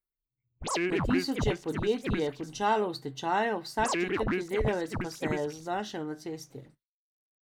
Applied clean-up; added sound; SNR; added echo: neural mask model Resemble Enhance denoiser.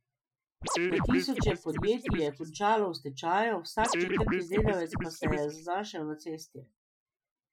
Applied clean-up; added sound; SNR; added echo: classical method Wiener filter.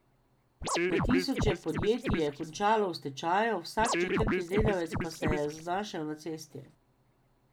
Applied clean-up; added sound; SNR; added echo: none; Scratching (performance technique); -1 dB; none.